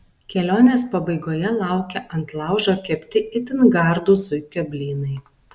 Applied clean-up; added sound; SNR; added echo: none; none; none; none.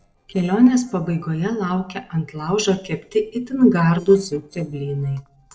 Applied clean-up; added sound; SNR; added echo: neural separator model SepFormer DNS4.